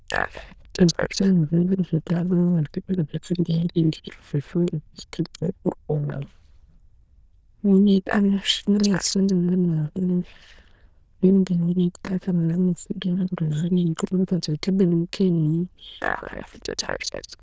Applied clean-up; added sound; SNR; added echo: neural diffusion model UNIVERSE++.